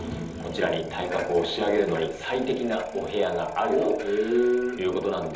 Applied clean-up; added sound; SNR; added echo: none; Bicycle; 18 dB; reverberation time 1.2 s.